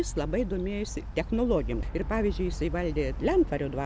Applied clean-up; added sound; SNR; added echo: none; none; none; none.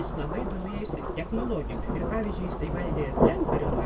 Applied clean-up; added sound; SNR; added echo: none; Rain / Thunderstorm; -2 dB; reverberation time 0.1 s.